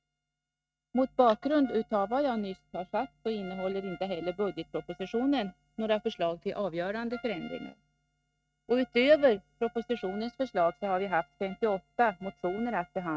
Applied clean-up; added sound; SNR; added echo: neural mask model RNNoise.